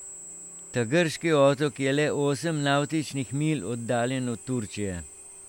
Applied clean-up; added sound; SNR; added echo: none; Drill; 18 dB; none.